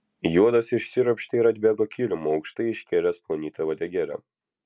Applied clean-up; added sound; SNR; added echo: none; none; none; none.